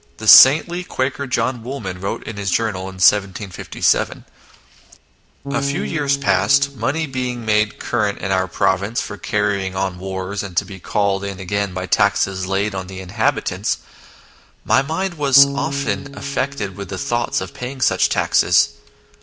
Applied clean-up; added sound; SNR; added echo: none; Bass guitar; 15 dB; none.